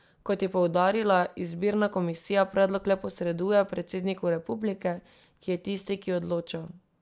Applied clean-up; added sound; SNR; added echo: none; none; none; none.